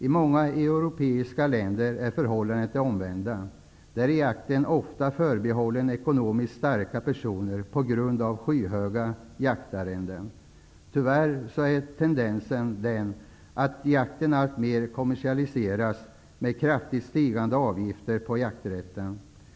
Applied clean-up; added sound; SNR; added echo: none; none; none; none.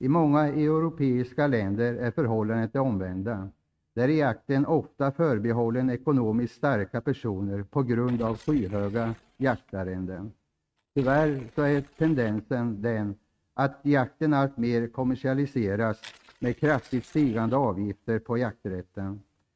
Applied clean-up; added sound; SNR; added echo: neural mask model RNNoise.